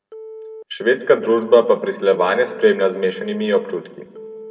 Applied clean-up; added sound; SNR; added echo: none; Telephone; 19 dB; reverberation time 1.1 s.